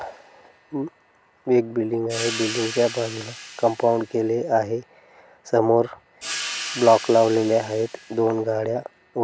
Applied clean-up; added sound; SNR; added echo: none; Cymbal; 13 dB; none.